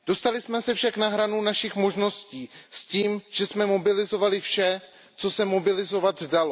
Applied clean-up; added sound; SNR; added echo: none; none; none; none.